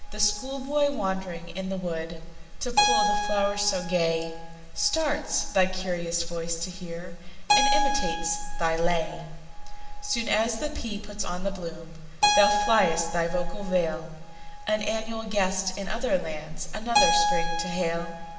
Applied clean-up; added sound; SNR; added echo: none; Keyboard (musical); 4 dB; reverberation time 1.1 s.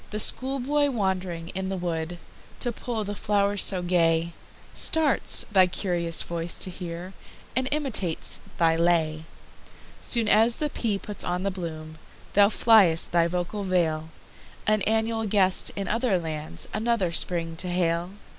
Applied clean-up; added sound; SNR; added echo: none; none; none; none.